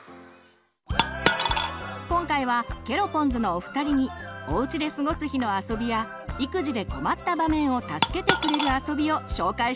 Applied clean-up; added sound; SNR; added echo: none; Coin (dropping); -1 dB; none.